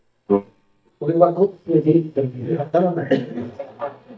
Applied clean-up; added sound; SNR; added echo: neural mask model DeepFilterNet 3.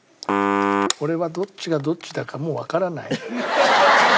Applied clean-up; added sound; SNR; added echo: none; none; none; none.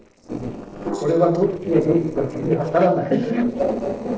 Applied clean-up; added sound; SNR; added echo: neural separator model SepFormer DNS4.